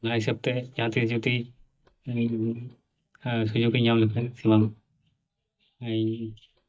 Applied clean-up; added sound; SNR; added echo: neural mask model DeepFilterNet 3.